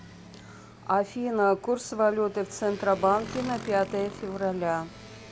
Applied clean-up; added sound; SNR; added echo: none; Motorcycle; 16 dB; none.